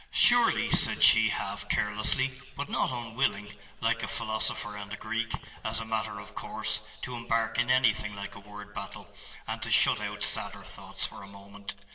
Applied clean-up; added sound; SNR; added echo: none; none; none; reverberation time 2.1 s.